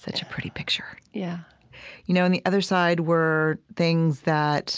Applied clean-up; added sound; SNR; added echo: none; none; none; none.